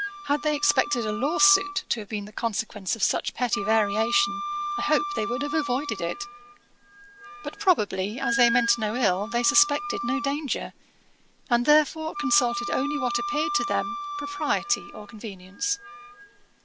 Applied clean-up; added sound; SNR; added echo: none; Wind instrument, woodwind instrument; 7 dB; none.